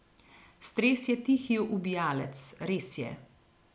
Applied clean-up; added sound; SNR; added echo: none; none; none; none.